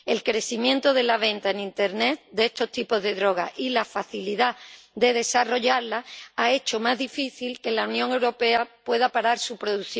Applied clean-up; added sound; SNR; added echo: none; none; none; none.